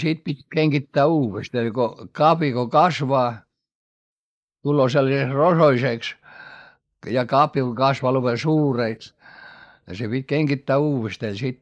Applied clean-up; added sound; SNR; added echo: neural mask model Resemble Enhance denoiser.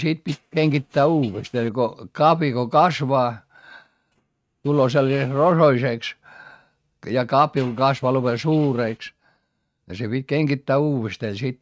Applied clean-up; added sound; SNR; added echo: neural mask model RNNoise.